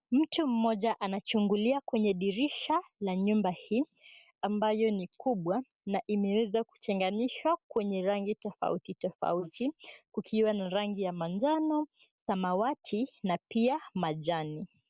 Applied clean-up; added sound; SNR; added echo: neural mask model Resemble Enhance denoiser.